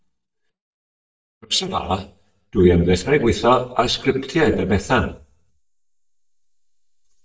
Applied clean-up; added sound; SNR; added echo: neural mask model DeepFilterNet 3.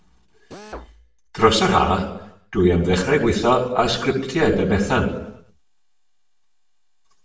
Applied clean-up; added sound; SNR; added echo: none; Drill; 19 dB; reverberation time 0.7 s.